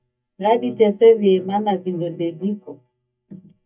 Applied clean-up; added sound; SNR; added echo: neural mask model DeepFilterNet 3.